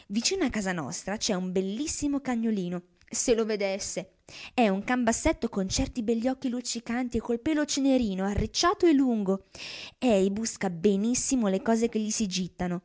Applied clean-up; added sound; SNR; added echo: none; none; none; none.